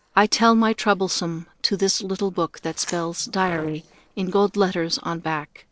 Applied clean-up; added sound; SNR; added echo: neural separator model SepFormer DNS4.